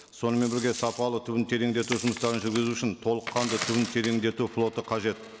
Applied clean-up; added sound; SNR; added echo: none; Coin (dropping); 12 dB; none.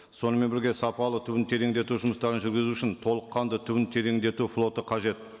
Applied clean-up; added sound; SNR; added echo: none; none; none; none.